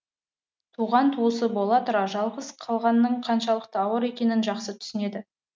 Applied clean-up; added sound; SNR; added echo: none; none; none; none.